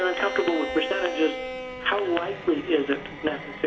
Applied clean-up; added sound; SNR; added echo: none; Bowed string instrument; 8 dB; reverberation time 2.7 s.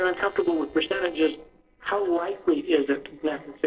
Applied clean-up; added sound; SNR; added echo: neural separator model SepFormer DNS4.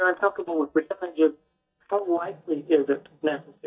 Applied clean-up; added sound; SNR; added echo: neural mask model DeepFilterNet 3.